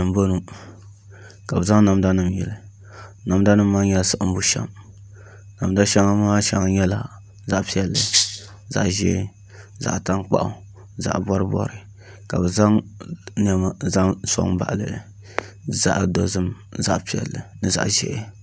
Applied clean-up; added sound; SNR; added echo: none; Rattle (instrument); 1 dB; none.